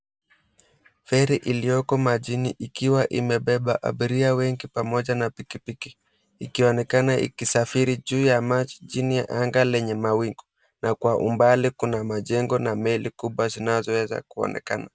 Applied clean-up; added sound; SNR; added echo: none; none; none; none.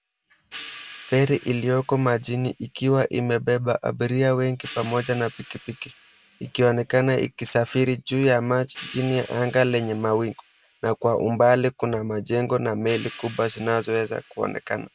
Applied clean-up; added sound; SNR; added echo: none; Hi-hat; 19 dB; none.